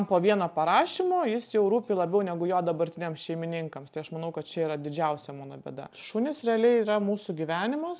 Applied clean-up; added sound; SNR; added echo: none; none; none; none.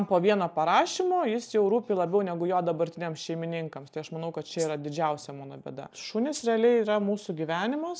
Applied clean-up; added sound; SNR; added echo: neural mask model Resemble Enhance denoiser.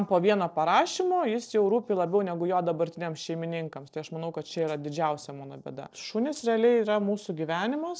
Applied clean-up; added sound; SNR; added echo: neural separator model SepFormer DNS4.